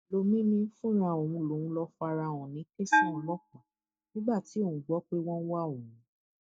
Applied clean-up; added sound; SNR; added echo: neural mask model DeepFilterNet 3.